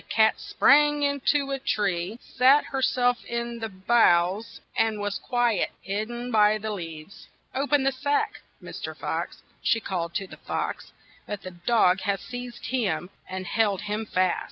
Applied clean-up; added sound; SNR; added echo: none; none; none; none.